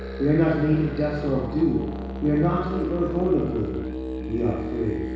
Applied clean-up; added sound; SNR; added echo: none; Musical instrument; 6 dB; reverberation time 1.1 s.